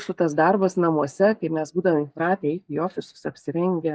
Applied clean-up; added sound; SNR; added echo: neural mask model DeepFilterNet 3.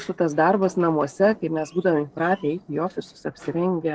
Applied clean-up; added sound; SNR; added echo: neural separator model SepFormer DNS4.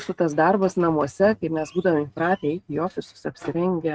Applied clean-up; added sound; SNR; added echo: neural mask model RNNoise.